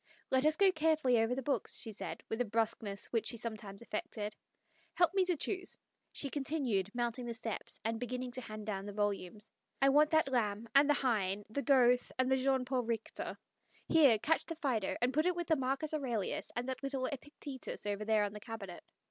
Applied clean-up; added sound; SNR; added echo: none; none; none; none.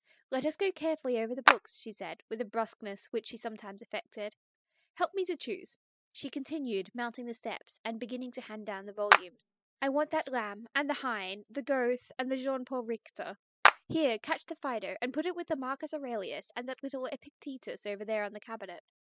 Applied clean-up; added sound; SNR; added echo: classical method spectral subtraction.